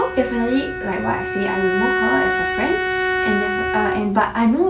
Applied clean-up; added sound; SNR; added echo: none; Bowed string instrument; 1 dB; none.